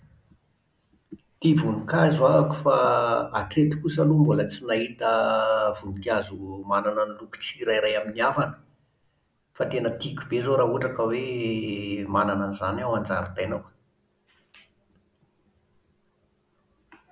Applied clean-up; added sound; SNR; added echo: none; none; none; none.